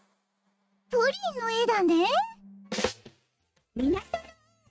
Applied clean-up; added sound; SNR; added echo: neural mask model RNNoise.